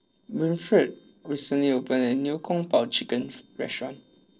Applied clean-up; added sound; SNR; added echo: neural separator model SepFormer DNS4.